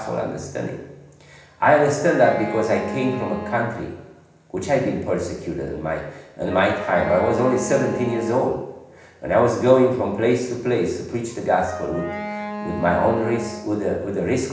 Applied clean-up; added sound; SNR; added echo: none; Wind instrument, woodwind instrument; 10 dB; reverberation time 0.9 s.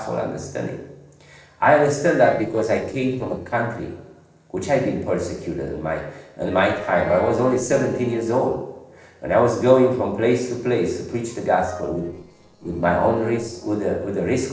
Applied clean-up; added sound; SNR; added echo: neural separator model SepFormer DNS4.